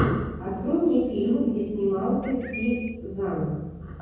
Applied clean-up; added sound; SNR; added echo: none; Bird; 13 dB; reverberation time 1.3 s.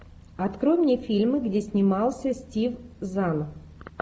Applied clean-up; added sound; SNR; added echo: none; none; none; none.